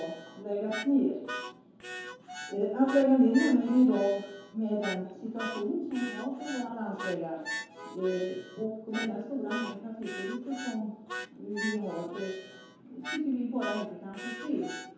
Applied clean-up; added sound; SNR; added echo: none; Harmonica; 11 dB; reverberation time 0.8 s.